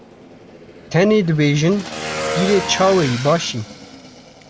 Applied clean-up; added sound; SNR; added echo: none; Motorcycle / Engine; 10 dB; none.